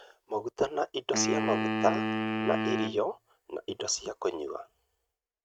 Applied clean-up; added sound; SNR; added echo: neural mask model RNNoise.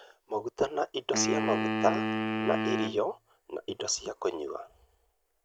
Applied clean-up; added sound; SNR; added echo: none; Wind instrument, woodwind instrument; 0 dB; none.